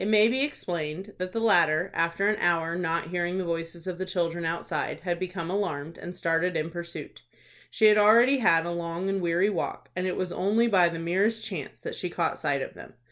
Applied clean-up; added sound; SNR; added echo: none; none; none; none.